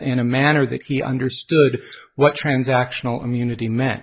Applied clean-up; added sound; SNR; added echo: neural mask model Resemble Enhance denoiser.